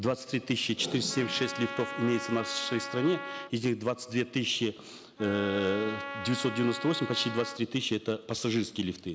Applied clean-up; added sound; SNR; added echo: none; Trumpet; 11 dB; none.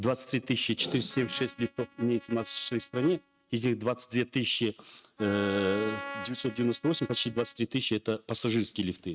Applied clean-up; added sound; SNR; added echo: neural mask model RNNoise.